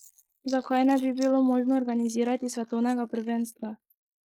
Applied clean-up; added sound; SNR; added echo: neural mask model Resemble Enhance denoiser.